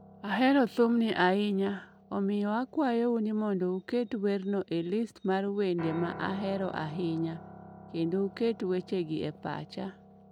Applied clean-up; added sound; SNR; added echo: none; Piano; 18 dB; none.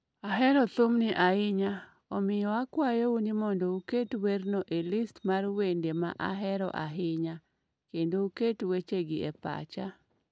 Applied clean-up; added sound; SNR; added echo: none; none; none; none.